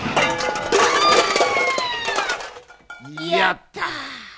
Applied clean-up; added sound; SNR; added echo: none; none; none; none.